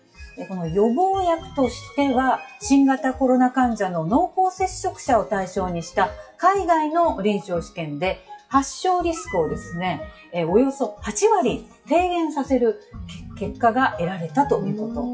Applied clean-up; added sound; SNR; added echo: classical method WPE with log-MMSE.